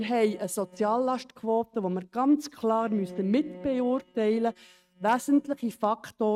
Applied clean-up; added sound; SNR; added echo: neural mask model RNNoise.